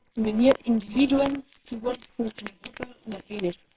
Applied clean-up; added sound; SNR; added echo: neural separator model SepFormer WHAMR!.